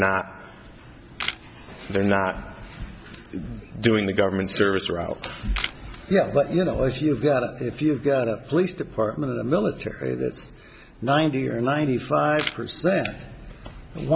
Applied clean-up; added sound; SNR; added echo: none; Camera; 12 dB; none.